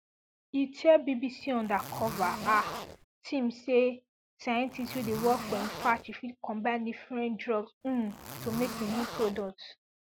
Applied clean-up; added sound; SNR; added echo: none; Zipper (clothing); 9 dB; none.